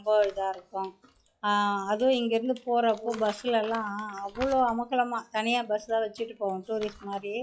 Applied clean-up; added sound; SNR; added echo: classical method log-MMSE.